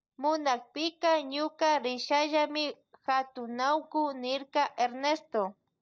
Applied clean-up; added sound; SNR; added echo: neural mask model DeepFilterNet 3.